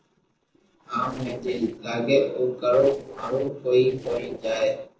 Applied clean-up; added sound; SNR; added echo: neural separator model SepFormer DNS4.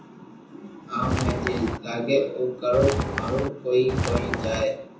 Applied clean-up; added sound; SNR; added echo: none; Walk, footsteps; 1 dB; reverberation time 0.6 s.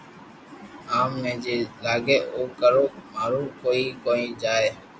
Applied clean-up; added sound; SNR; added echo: none; none; none; none.